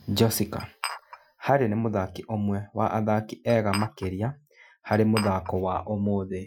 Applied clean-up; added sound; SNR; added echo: classical method Wiener filter.